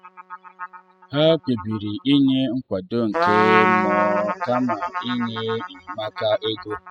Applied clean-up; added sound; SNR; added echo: classical method spectral subtraction.